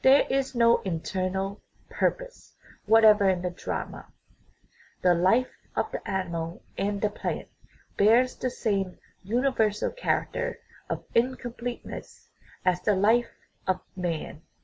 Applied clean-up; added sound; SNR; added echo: none; none; none; none.